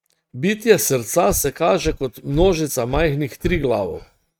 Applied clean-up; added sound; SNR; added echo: neural mask model RNNoise.